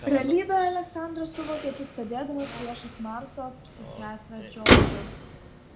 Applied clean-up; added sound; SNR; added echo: none; Motor vehicle (road); -3 dB; reverberation time 0.3 s.